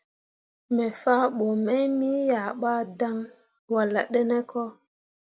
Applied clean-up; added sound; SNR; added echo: none; none; none; none.